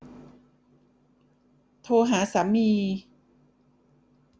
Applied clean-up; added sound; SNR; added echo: none; none; none; none.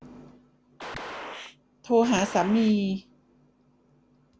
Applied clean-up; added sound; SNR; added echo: none; Gunshot, gunfire; 11 dB; none.